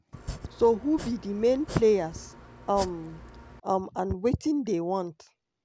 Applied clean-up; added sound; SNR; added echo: none; Domestic sounds, home sounds; 13 dB; none.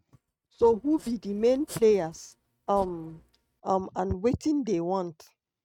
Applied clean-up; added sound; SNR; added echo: neural mask model RNNoise.